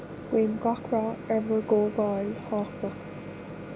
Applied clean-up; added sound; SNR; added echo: none; Microwave oven; 11 dB; none.